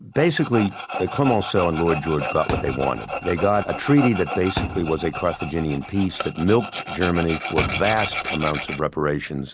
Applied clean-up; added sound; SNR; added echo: none; Tools + Thump, thud; 8 dB; none.